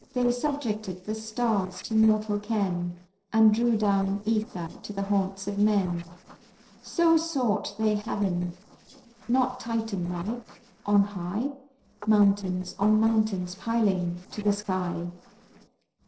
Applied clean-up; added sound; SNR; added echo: neural separator model SepFormer DNS4.